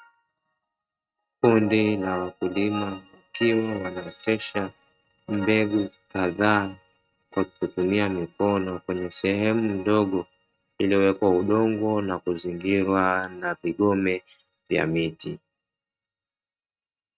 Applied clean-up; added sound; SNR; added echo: neural mask model RNNoise.